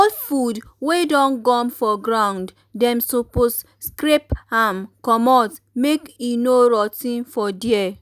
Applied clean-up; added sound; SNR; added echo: none; none; none; none.